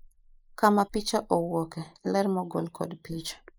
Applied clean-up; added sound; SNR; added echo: neural mask model Resemble Enhance denoiser.